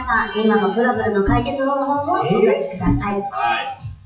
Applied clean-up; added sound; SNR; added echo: classical method WPE with log-MMSE.